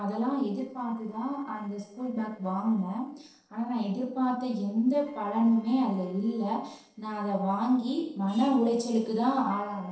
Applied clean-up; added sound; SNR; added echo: neural separator model SepFormer DNS4.